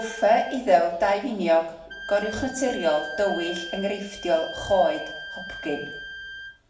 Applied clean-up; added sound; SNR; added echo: none; Wind instrument, woodwind instrument; 13 dB; reverberation time 0.7 s.